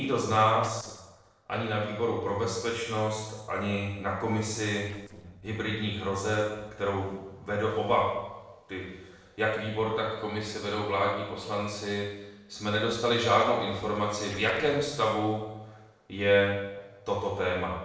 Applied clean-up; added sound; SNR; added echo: neural separator model SepFormer DNS4.